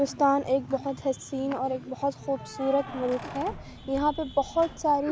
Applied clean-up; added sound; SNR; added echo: none; Sneeze + Keys jangling; 16 dB; none.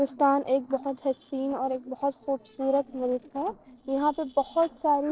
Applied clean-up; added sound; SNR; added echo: neural separator model SepFormer DNS4.